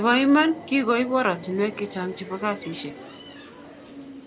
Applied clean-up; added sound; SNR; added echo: none; Subway, metro, underground; 16 dB; none.